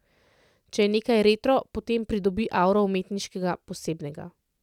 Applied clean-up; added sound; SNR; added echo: none; none; none; none.